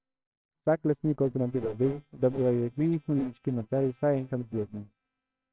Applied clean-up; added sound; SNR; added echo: neural separator model SepFormer WHAMR!.